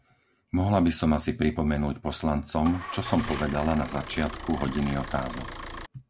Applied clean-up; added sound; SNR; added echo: none; Idling / Engine starting / Motor vehicle (road); 10 dB; none.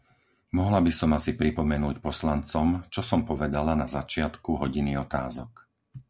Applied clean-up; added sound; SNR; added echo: none; none; none; none.